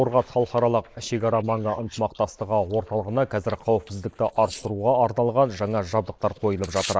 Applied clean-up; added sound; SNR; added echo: neural mask model Resemble Enhance denoiser.